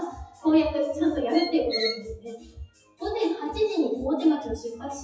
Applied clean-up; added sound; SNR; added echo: classical method WPE with log-MMSE.